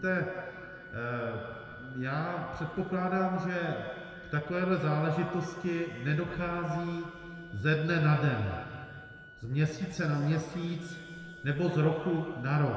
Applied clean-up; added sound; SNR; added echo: none; Organ; 19 dB; reverberation time 2.1 s.